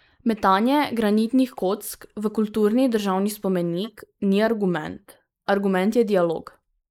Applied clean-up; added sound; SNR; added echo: neural mask model Resemble Enhance denoiser.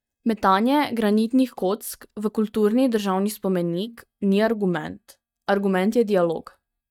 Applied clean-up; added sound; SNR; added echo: neural mask model DeepFilterNet 3.